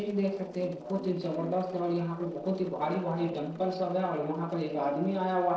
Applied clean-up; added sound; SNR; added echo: neural separator model SepFormer DNS4.